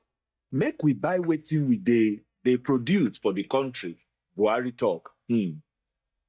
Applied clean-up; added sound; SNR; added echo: neural mask model DeepFilterNet 3.